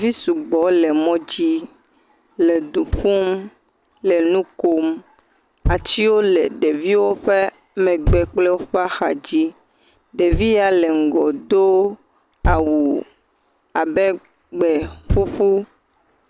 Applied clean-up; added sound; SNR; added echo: none; Thump, thud; 10 dB; none.